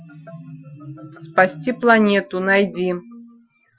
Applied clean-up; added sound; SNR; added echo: classical method Wiener filter.